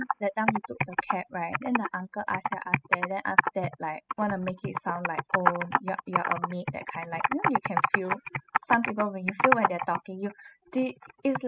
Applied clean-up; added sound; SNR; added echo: classical method spectral subtraction.